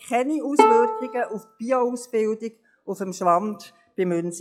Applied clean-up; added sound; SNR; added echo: classical method log-MMSE.